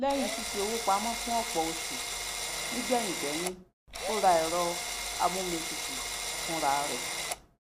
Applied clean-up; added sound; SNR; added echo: none; Drill; 3 dB; none.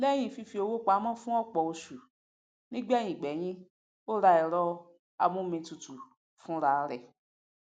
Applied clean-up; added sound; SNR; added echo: none; none; none; none.